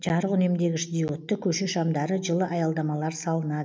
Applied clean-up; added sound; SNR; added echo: none; none; none; none.